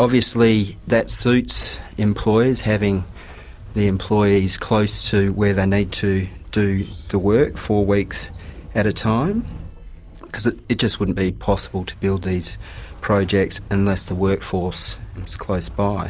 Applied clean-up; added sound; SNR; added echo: none; Train; 15 dB; none.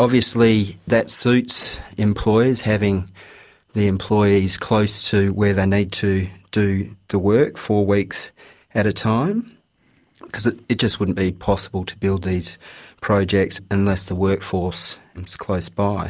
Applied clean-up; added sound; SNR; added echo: none; none; none; none.